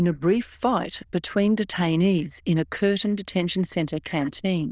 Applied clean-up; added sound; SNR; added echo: neural diffusion model UNIVERSE++.